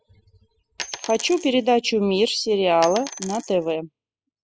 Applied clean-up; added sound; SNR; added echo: classical method spectral subtraction.